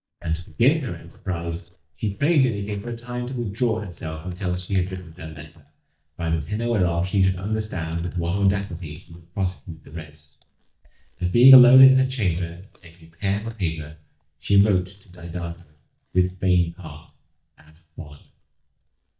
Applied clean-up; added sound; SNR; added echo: neural mask model DeepFilterNet 3.